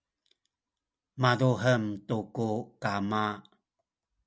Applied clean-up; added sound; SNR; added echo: none; none; none; none.